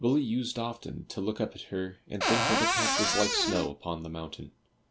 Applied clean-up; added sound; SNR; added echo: none; Cupboard open or close; -4 dB; none.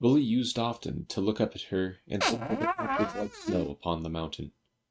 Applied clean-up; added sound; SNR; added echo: neural mask model RNNoise.